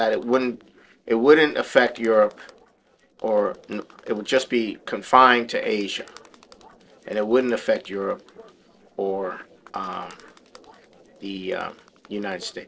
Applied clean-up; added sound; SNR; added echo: neural separator model SepFormer DNS4.